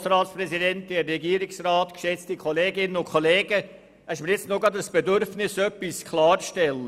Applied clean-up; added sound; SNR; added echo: none; none; none; none.